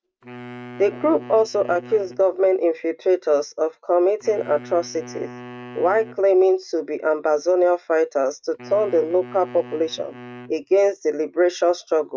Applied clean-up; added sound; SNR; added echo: neural mask model RNNoise.